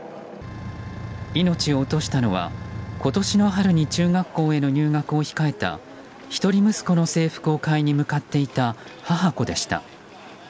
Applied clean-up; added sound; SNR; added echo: none; none; none; none.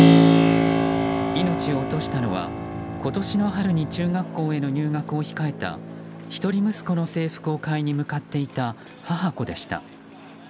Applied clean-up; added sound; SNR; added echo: none; Keyboard (musical); -2 dB; none.